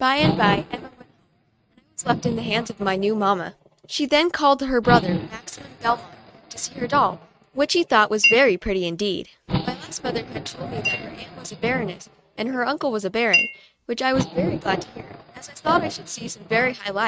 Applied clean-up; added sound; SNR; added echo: neural mask model RNNoise.